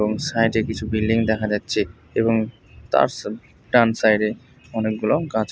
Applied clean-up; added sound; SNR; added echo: none; none; none; none.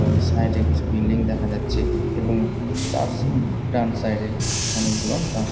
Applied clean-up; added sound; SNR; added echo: none; Bus / Engine; -3 dB; reverberation time 0.9 s.